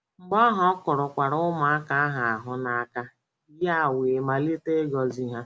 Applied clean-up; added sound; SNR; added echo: none; none; none; none.